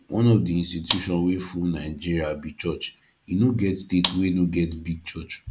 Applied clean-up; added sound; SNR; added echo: none; Gunshot, gunfire; 6 dB; none.